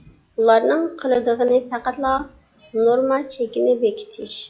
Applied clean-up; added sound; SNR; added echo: classical method log-MMSE.